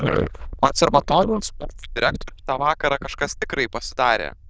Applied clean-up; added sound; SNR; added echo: neural diffusion model UNIVERSE++.